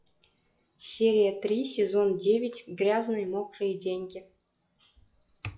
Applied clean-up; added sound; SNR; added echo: classical method log-MMSE.